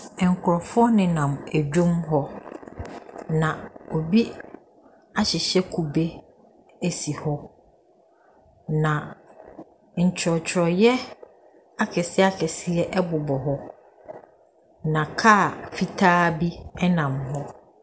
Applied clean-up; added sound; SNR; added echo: none; none; none; none.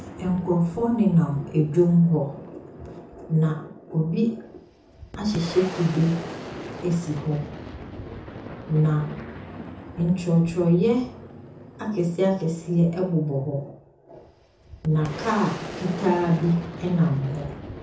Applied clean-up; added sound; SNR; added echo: none; Boom; 15 dB; reverberation time 0.5 s.